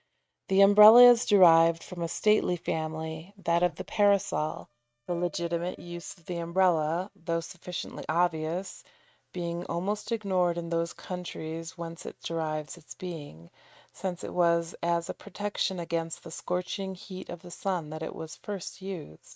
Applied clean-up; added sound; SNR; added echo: neural mask model RNNoise.